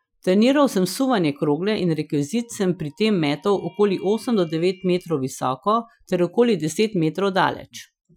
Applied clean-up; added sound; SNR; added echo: classical method Wiener filter.